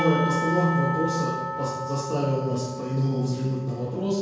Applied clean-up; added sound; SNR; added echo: none; Church bell / Percussion; 6 dB; reverberation time 1.0 s.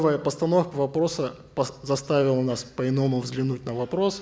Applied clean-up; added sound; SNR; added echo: none; none; none; none.